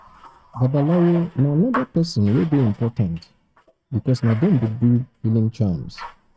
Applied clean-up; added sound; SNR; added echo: neural mask model RNNoise.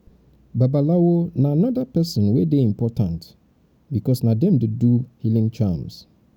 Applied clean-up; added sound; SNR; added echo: none; none; none; none.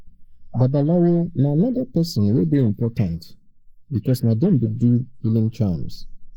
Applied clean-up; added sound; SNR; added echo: neural mask model Resemble Enhance denoiser.